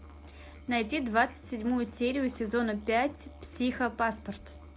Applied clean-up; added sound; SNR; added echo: none; Musical instrument; 18 dB; none.